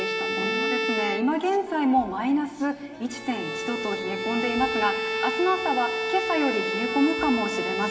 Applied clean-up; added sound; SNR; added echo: none; Bowed string instrument; 3 dB; reverberation time 2.9 s.